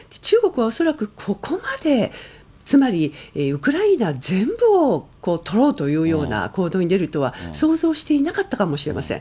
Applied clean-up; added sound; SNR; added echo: none; none; none; none.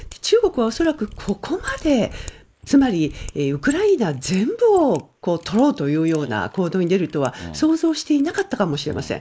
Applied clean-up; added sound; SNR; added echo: neural mask model Resemble Enhance denoiser.